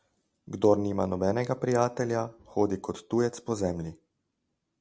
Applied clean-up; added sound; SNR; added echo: none; none; none; none.